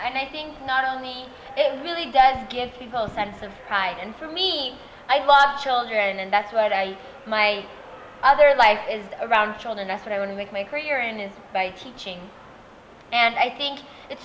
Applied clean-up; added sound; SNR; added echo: none; none; none; none.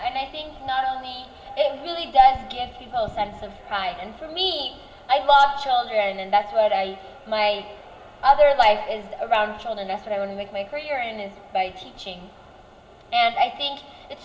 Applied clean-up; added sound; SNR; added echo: none; none; none; reverberation time 2.8 s.